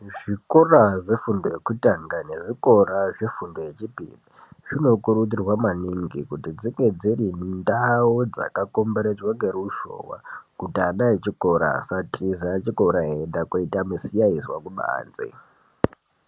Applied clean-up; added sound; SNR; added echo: none; none; none; none.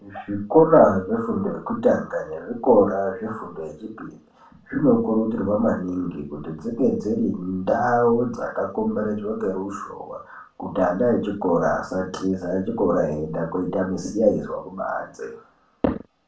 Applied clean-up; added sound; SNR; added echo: none; none; none; reverberation time 0.3 s.